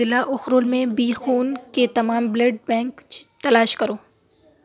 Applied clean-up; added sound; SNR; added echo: none; none; none; none.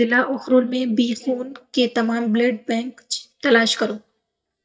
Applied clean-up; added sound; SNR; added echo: neural mask model DeepFilterNet 3.